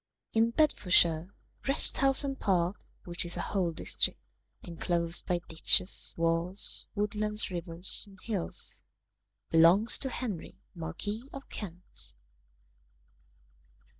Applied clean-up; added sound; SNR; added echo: neural mask model DeepFilterNet 3.